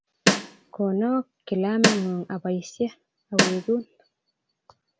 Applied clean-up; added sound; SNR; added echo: none; Snare drum; -4 dB; none.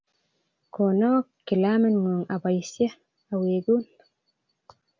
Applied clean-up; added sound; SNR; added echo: none; none; none; none.